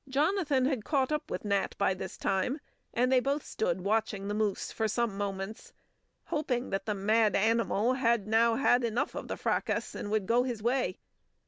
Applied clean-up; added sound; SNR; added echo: none; none; none; none.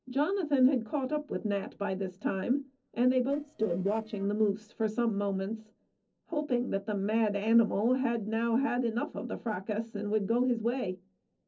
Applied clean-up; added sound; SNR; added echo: neural separator model SepFormer DNS4.